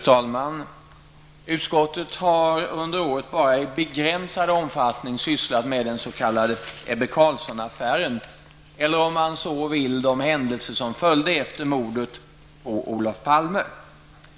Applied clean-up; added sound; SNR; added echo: none; none; none; none.